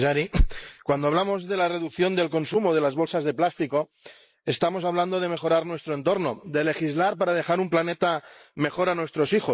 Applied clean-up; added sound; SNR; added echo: neural mask model Resemble Enhance denoiser.